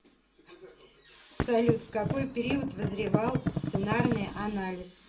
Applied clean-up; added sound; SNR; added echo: none; Thump, thud; 0 dB; reverberation time 0.2 s.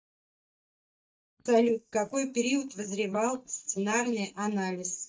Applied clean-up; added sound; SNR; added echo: neural mask model DeepFilterNet 3.